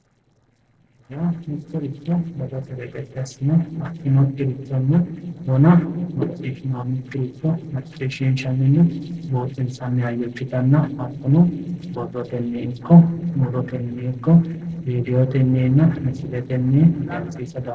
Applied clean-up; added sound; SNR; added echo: neural separator model SepFormer DNS4.